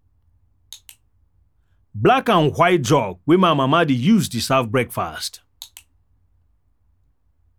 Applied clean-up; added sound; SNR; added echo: none; none; none; none.